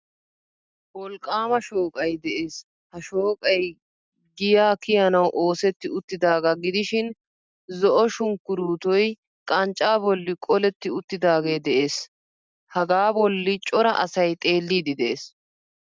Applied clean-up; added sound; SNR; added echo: none; none; none; none.